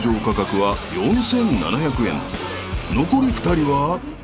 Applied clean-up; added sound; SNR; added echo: none; Subway, metro, underground; 15 dB; none.